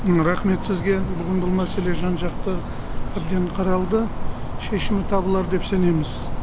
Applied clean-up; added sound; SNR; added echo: none; Insect; -1 dB; none.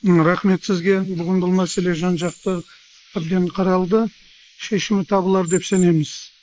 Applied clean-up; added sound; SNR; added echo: neural mask model Resemble Enhance denoiser.